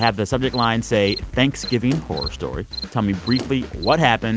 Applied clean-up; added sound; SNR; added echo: none; Motor vehicle (road) + Cricket; 14 dB; none.